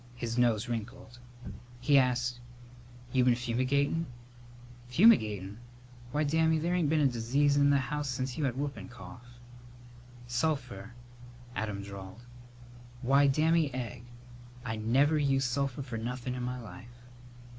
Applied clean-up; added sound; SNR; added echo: none; none; none; none.